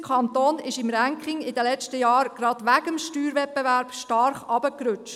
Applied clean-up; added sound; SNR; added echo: none; none; none; none.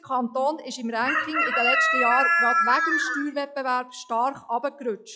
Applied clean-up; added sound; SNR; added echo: classical method log-MMSE.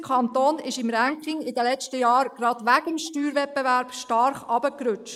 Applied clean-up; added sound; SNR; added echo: neural mask model Resemble Enhance denoiser.